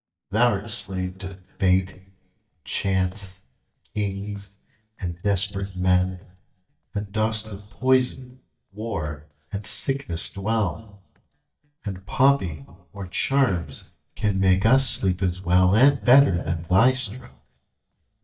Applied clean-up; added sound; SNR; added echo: neural mask model DeepFilterNet 3.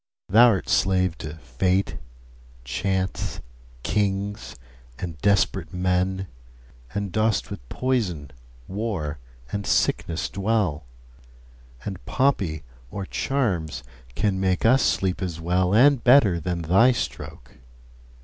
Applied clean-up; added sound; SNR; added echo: none; none; none; none.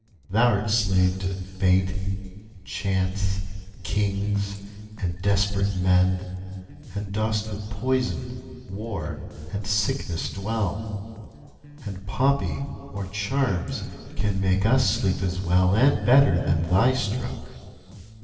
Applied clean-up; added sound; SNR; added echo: neural separator model SepFormer DNS4.